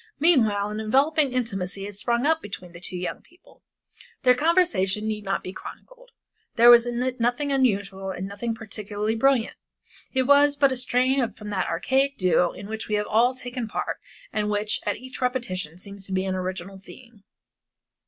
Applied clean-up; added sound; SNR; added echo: none; none; none; none.